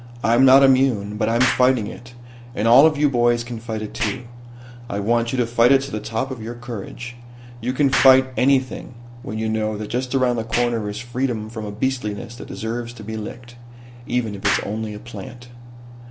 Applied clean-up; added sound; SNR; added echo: none; Explosion; 13 dB; none.